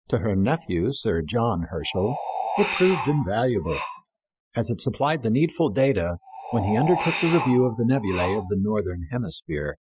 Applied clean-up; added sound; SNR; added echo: classical method Wiener filter.